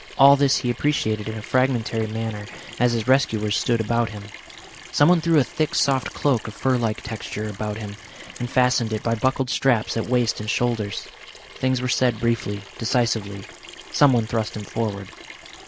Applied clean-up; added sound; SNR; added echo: none; Sink (filling or washing) / Water tap, faucet; 18 dB; none.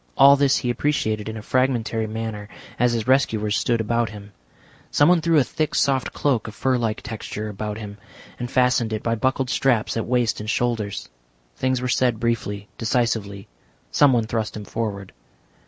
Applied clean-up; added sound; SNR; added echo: none; none; none; none.